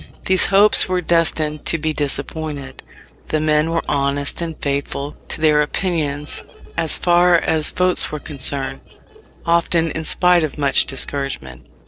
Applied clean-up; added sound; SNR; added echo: neural separator model SepFormer DNS4.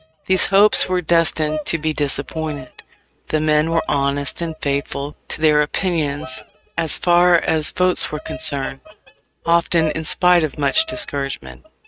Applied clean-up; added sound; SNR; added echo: neural mask model RNNoise.